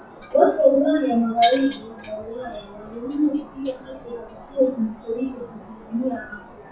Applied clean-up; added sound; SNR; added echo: classical method WPE with log-MMSE.